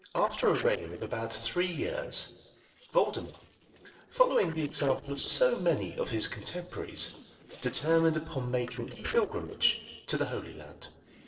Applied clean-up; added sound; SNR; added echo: neural separator model SepFormer DNS4.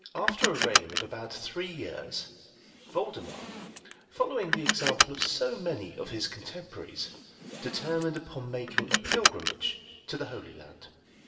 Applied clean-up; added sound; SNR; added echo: none; Car; -2 dB; reverberation time 2.1 s.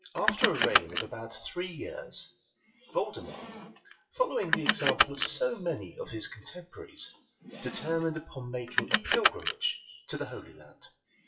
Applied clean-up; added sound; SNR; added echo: classical method WPE with log-MMSE.